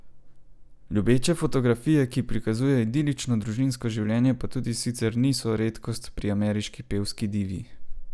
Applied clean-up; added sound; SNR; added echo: none; none; none; none.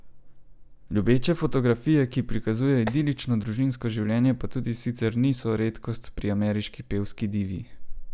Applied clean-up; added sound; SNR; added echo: none; Tap; 15 dB; none.